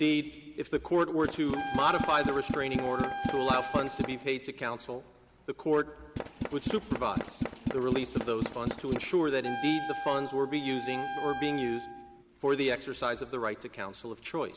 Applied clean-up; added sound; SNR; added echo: none; Tools + Wind instrument, woodwind instrument; 4 dB; none.